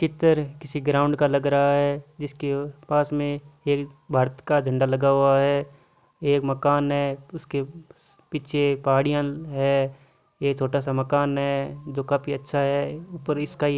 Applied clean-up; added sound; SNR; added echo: none; none; none; none.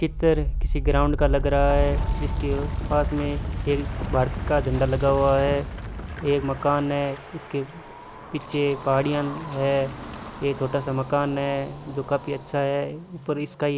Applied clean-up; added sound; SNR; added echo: none; Wind; 4 dB; none.